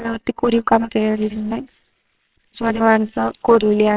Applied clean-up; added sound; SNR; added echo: neural separator model SepFormer WHAMR!.